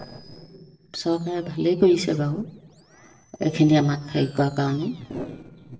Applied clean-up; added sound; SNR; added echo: neural separator model SepFormer DNS4.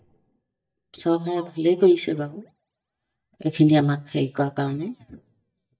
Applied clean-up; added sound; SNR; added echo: neural mask model DeepFilterNet 3.